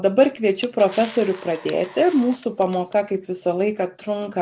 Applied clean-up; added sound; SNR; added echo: none; Camera; 18 dB; none.